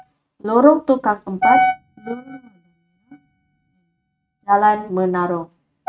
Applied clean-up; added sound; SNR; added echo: neural mask model RNNoise.